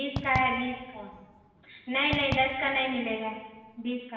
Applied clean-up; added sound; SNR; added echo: none; Fireworks; 10 dB; reverberation time 1.2 s.